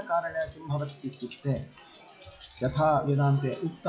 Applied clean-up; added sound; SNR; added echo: classical method log-MMSE.